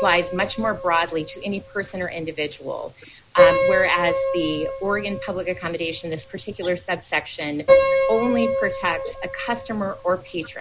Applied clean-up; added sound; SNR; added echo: none; Piano; 0 dB; none.